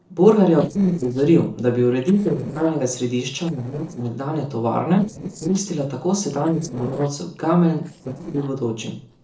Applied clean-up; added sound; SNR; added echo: neural separator model SepFormer DNS4.